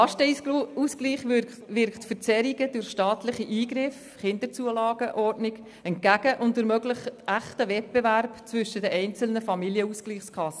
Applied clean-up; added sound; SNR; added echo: none; none; none; none.